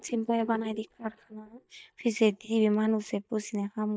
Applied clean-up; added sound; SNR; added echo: neural mask model DeepFilterNet 3.